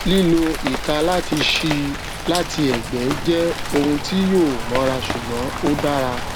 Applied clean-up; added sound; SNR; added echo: none; Rain; 5 dB; none.